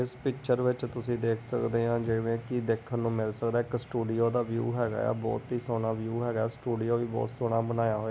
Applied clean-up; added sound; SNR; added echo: none; none; none; none.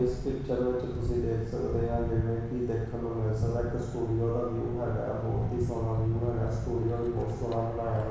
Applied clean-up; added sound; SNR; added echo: none; Thunder / Bicycle; 5 dB; reverberation time 1.1 s.